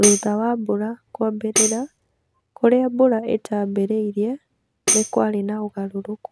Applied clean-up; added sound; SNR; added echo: none; Tambourine; 4 dB; none.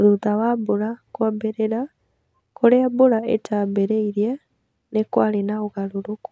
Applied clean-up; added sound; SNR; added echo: none; none; none; none.